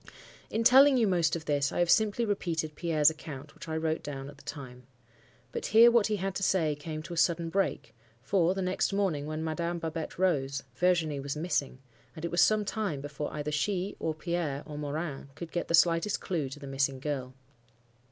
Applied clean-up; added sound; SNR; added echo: none; none; none; none.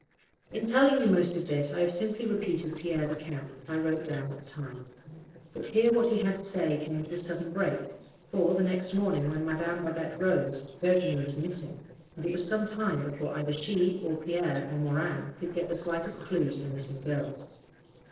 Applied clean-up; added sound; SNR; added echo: neural separator model SepFormer DNS4.